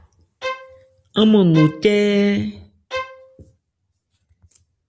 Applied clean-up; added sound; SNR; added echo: none; Bowed string instrument; 11 dB; none.